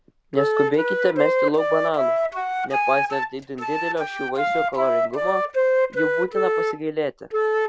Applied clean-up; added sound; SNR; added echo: none; Wind instrument, woodwind instrument; -3 dB; none.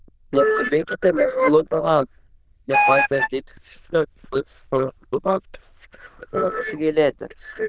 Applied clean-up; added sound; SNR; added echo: neural diffusion model UNIVERSE++.